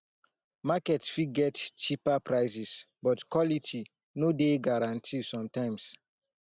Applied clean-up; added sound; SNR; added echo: none; none; none; none.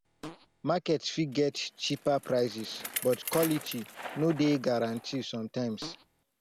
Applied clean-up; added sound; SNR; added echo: none; Bicycle + Fart; 13 dB; none.